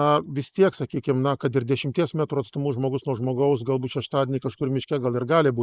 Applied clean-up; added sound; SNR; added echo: neural mask model Resemble Enhance denoiser.